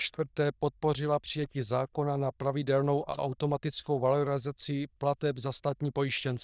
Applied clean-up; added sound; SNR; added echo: neural diffusion model UNIVERSE++.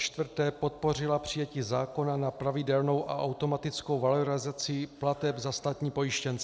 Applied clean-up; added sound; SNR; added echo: none; none; none; none.